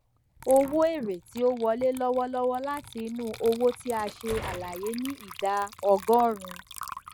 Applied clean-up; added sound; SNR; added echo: none; Door + Water / Liquid; 16 dB; none.